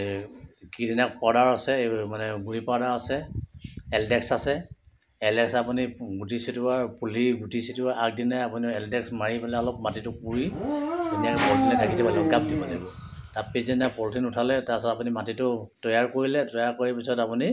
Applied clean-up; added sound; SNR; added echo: none; Dog; 1 dB; none.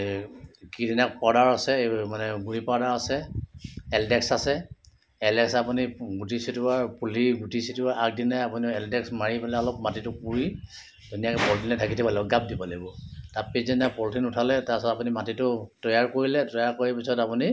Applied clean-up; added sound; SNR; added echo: none; none; none; none.